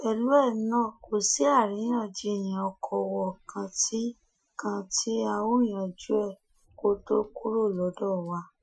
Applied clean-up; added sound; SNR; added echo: classical method Wiener filter.